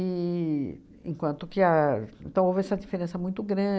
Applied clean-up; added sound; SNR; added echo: none; none; none; none.